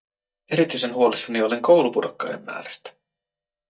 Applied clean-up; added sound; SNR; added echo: neural mask model DeepFilterNet 3.